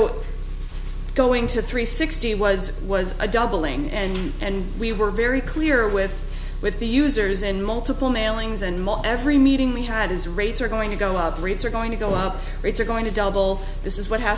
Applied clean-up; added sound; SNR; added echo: none; Engine; 4 dB; none.